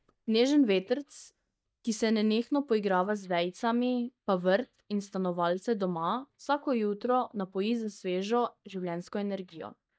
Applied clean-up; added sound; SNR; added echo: neural mask model DeepFilterNet 3.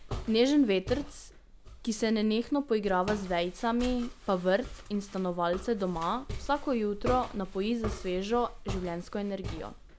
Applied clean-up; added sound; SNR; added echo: none; Walk, footsteps; 11 dB; none.